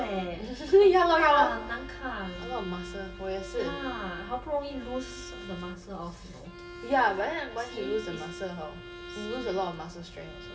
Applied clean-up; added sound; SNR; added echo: none; Bowed string instrument; 15 dB; reverberation time 2.9 s.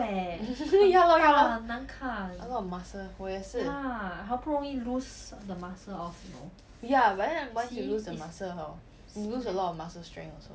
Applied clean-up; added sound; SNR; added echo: none; none; none; none.